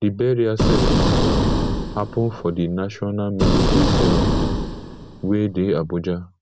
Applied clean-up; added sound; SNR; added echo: none; Boom; -3 dB; none.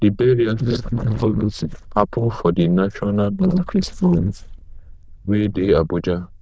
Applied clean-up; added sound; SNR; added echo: neural diffusion model UNIVERSE++.